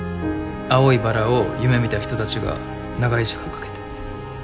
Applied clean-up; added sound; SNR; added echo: none; Bowed string instrument + Walk, footsteps; 14 dB; none.